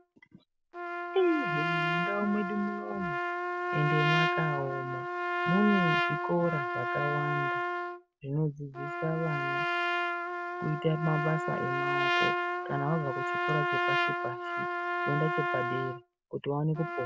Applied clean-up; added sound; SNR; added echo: none; Trumpet; -1 dB; none.